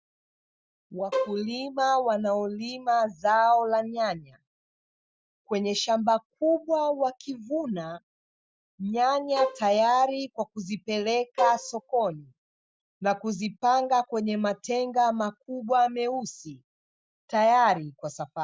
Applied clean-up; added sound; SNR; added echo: none; Bowed string instrument; 7 dB; none.